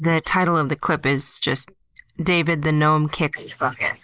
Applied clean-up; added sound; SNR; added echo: neural mask model Resemble Enhance denoiser.